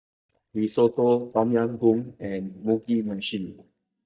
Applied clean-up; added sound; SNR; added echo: neural mask model DeepFilterNet 3.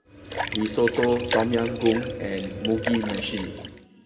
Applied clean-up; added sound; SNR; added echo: none; Liquid; 6 dB; reverberation time 1.6 s.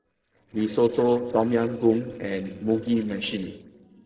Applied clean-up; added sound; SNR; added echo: neural separator model SepFormer DNS4.